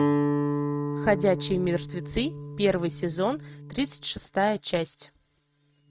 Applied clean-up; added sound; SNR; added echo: neural mask model RNNoise.